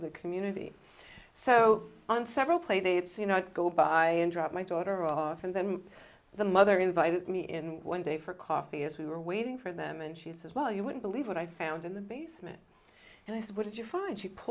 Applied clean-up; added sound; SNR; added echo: none; none; none; none.